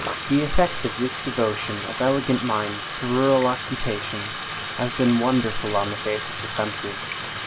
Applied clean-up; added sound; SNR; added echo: none; Bathtub (filling or washing); 5 dB; none.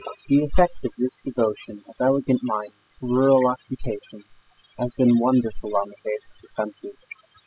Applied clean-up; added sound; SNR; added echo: classical method spectral subtraction.